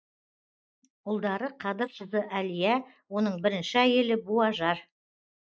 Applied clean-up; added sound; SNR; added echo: neural mask model Resemble Enhance denoiser.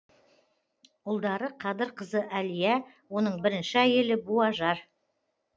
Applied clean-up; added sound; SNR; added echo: none; none; none; none.